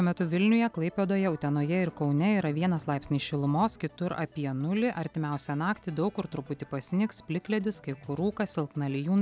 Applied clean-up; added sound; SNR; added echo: none; none; none; none.